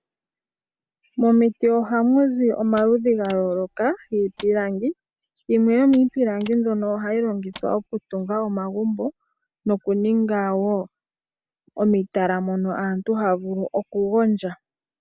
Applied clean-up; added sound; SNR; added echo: none; Mechanisms; 19 dB; none.